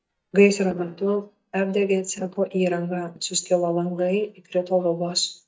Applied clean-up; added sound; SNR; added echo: neural mask model DeepFilterNet 3.